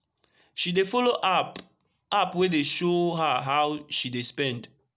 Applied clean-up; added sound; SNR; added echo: none; none; none; none.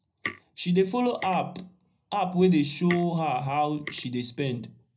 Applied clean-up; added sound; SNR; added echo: none; Tick; 16 dB; reverberation time 0.3 s.